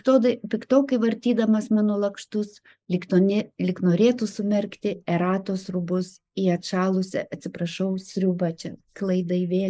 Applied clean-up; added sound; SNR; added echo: neural mask model Resemble Enhance denoiser.